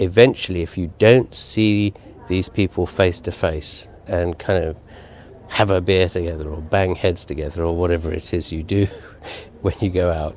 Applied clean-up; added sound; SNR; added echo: none; none; none; none.